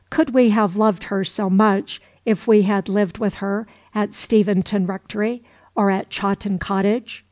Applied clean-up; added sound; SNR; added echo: none; none; none; none.